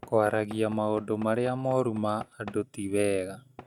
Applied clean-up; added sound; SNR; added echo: neural mask model RNNoise.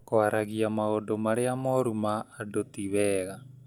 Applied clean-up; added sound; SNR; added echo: none; none; none; none.